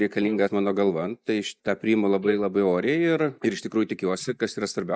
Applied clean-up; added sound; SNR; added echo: neural mask model DeepFilterNet 3.